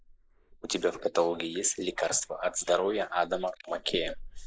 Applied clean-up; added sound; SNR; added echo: neural mask model Resemble Enhance denoiser.